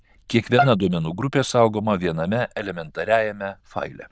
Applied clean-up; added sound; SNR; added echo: neural diffusion model UNIVERSE++.